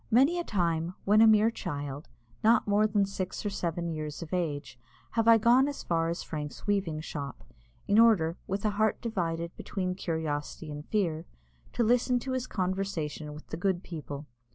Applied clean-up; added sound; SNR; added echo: none; none; none; none.